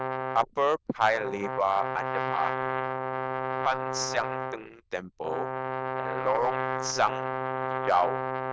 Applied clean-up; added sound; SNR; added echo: neural diffusion model UNIVERSE++.